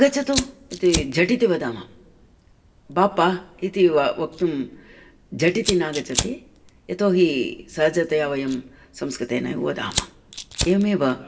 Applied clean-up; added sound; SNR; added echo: none; Fire; 11 dB; reverberation time 0.7 s.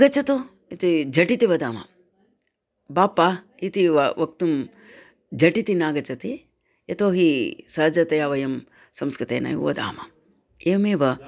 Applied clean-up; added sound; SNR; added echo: none; none; none; none.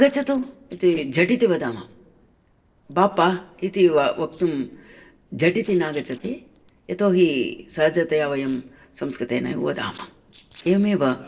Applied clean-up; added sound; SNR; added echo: neural separator model SepFormer DNS4.